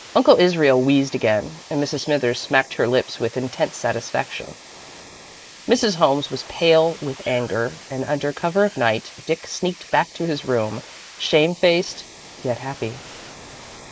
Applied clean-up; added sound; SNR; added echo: neural mask model Resemble Enhance denoiser.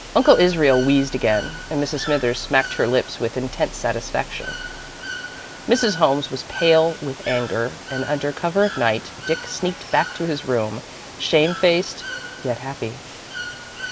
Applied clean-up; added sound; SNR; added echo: none; Water / Bird; 12 dB; none.